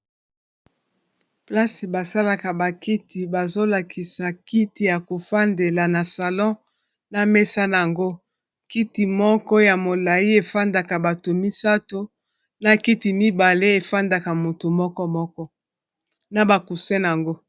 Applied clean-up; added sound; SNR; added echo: none; none; none; none.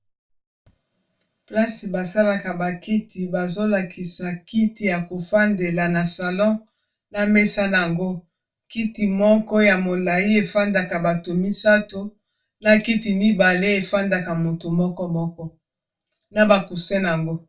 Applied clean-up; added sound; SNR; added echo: none; none; none; reverberation time 0.2 s.